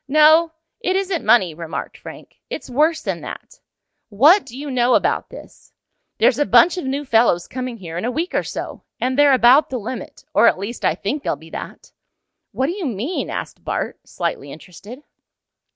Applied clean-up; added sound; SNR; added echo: none; none; none; none.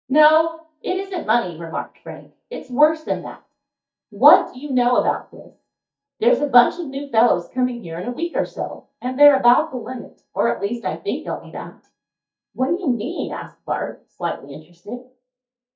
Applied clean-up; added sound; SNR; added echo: neural mask model DeepFilterNet 3.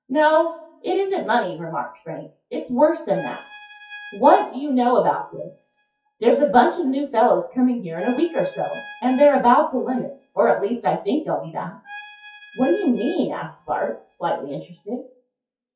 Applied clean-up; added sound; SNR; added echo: classical method WPE with log-MMSE.